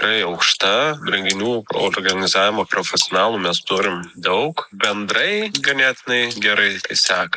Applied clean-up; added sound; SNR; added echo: neural mask model Resemble Enhance denoiser.